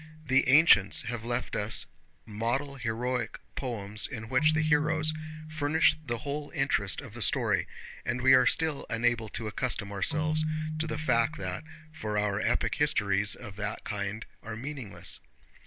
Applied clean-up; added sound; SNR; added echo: none; Keyboard (musical); 9 dB; none.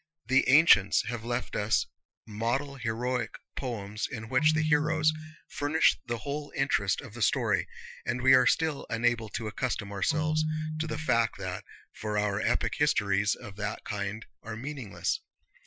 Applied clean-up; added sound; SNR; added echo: classical method Wiener filter.